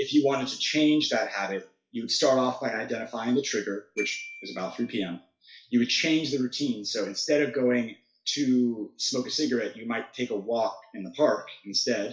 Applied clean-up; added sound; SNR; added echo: classical method WPE with log-MMSE.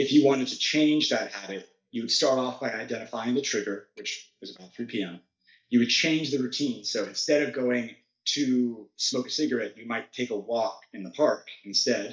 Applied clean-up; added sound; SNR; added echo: neural mask model DeepFilterNet 3.